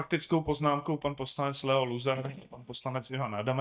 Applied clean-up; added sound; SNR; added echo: neural mask model DeepFilterNet 3.